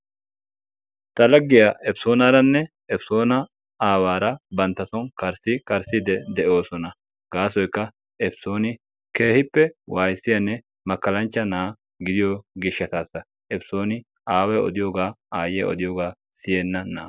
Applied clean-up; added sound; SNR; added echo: none; none; none; none.